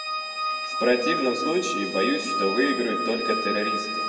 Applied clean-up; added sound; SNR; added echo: none; Organ; 3 dB; reverberation time 1.4 s.